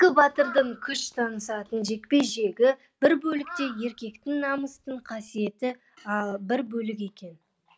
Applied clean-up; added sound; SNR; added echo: none; Crow; 17 dB; none.